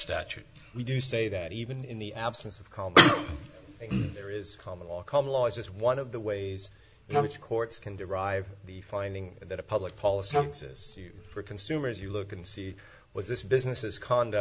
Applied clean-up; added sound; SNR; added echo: none; Wind instrument, woodwind instrument; 0 dB; none.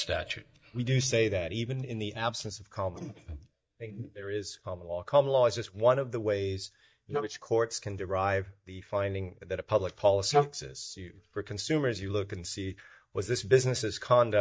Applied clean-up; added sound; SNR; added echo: neural mask model DeepFilterNet 3.